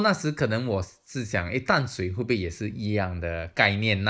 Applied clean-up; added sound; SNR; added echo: neural mask model Resemble Enhance denoiser.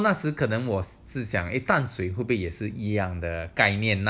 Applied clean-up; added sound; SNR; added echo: none; none; none; none.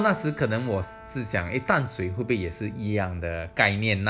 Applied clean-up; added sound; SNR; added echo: none; Piano; 18 dB; none.